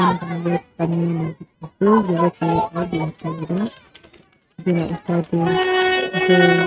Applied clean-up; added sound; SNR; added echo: neural mask model RNNoise.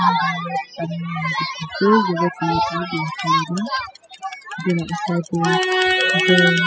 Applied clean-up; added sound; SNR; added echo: classical method spectral subtraction.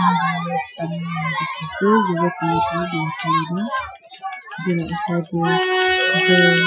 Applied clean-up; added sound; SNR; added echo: classical method Wiener filter.